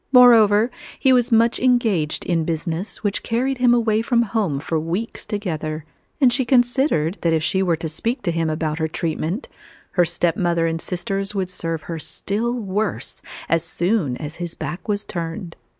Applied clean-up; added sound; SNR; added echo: none; none; none; none.